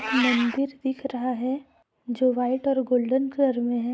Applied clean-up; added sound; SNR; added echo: none; Meow; 12 dB; none.